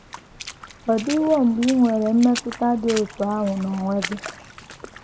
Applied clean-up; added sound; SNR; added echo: none; Water / Splash, splatter; 15 dB; none.